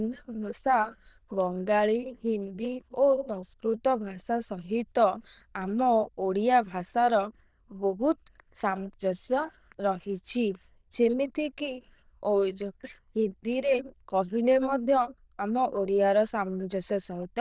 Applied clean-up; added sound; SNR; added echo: neural diffusion model UNIVERSE++.